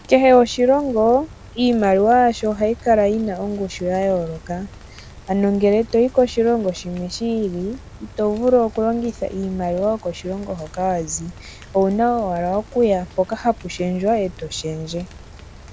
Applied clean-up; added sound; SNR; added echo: none; Rain; 20 dB; none.